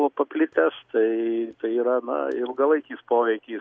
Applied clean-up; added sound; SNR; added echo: none; none; none; none.